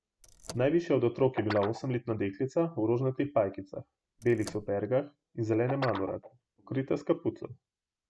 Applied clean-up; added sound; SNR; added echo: none; Car + Guitar; 14 dB; none.